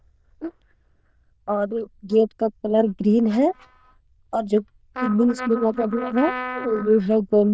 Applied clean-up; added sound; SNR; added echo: neural diffusion model UNIVERSE++.